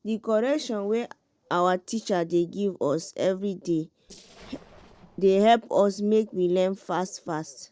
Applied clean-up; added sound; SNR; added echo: neural separator model SepFormer DNS4.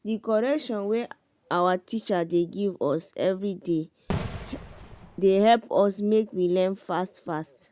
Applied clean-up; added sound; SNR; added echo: none; Fireworks; 9 dB; none.